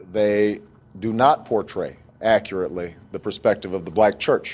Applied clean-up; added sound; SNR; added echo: none; none; none; none.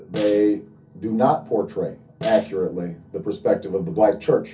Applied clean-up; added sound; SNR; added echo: none; Snare drum; 18 dB; reverberation time 0.3 s.